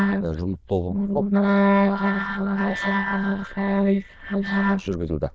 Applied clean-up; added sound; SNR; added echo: neural diffusion model UNIVERSE++.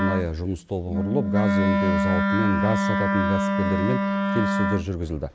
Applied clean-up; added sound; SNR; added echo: none; Wind instrument, woodwind instrument; -3 dB; none.